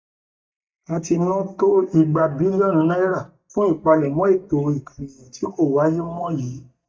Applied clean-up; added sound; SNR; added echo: neural mask model DeepFilterNet 3.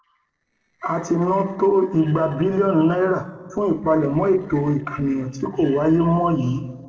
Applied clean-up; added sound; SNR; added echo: neural separator model SepFormer DNS4.